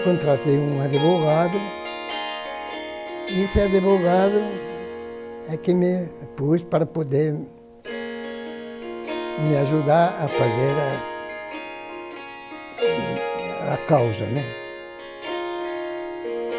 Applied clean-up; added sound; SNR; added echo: none; Harp; 6 dB; none.